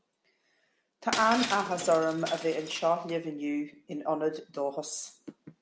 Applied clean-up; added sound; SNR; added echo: none; Shatter; 8 dB; none.